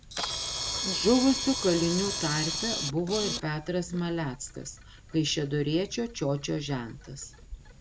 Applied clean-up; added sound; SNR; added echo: none; Camera; 6 dB; none.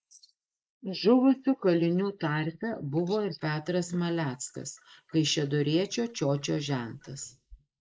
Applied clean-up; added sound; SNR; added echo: neural mask model Resemble Enhance denoiser.